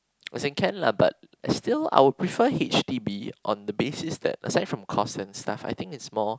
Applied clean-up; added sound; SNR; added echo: none; none; none; none.